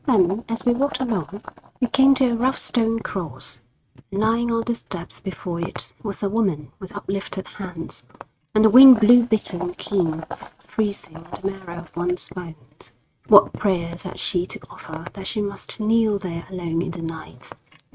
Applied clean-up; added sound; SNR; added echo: neural mask model RNNoise.